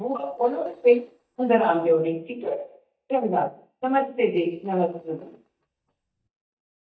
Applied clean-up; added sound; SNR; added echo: neural mask model DeepFilterNet 3.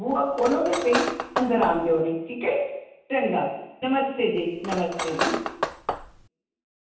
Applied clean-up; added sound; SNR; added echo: none; Cutlery, silverware; 5 dB; reverberation time 0.9 s.